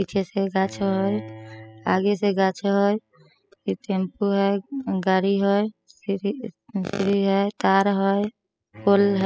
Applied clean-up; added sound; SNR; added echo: classical method spectral subtraction.